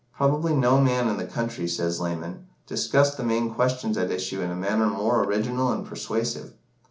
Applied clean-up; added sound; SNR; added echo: none; none; none; none.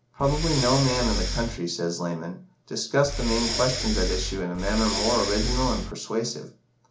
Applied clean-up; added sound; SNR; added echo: none; Breathing; 1 dB; none.